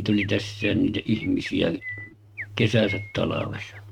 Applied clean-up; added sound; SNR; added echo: neural mask model RNNoise.